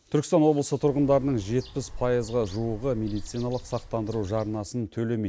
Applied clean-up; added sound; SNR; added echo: none; Bird; 15 dB; none.